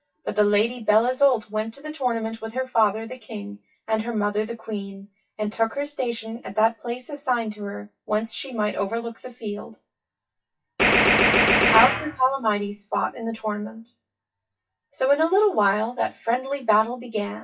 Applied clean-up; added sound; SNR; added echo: classical method WPE with log-MMSE.